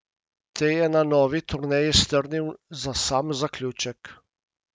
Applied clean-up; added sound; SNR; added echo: none; none; none; none.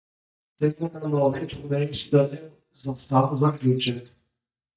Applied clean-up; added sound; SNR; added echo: neural mask model DeepFilterNet 3.